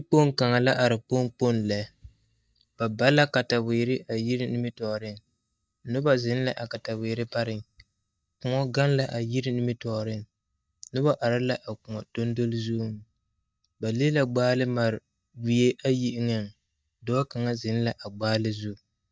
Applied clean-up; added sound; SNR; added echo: neural mask model DeepFilterNet 3.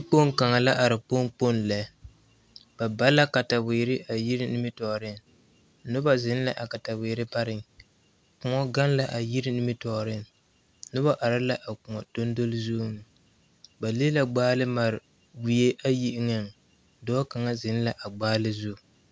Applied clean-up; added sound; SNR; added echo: none; none; none; none.